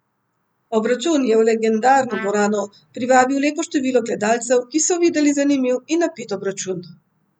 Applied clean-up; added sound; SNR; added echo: none; Trumpet; 17 dB; none.